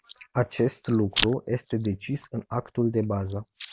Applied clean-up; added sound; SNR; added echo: none; Chewing, mastication; 8 dB; none.